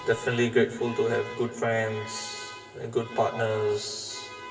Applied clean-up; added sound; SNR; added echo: none; Alarm; 15 dB; reverberation time 1.4 s.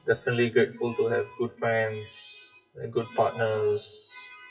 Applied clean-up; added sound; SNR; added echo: classical method WPE with log-MMSE.